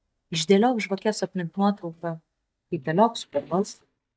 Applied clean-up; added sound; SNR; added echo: neural mask model DeepFilterNet 3.